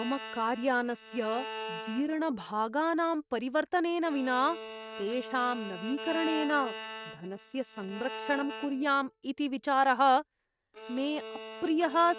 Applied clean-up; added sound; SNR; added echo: neural mask model RNNoise.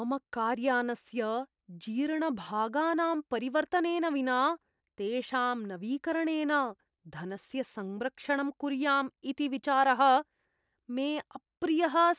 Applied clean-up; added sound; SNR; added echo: none; none; none; none.